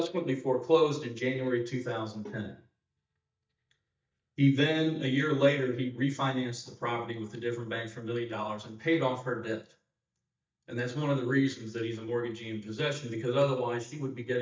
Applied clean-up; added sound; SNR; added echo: neural mask model DeepFilterNet 3.